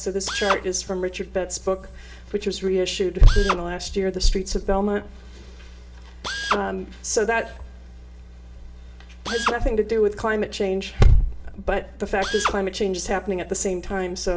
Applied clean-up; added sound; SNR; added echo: none; Drill; 12 dB; reverberation time 0.4 s.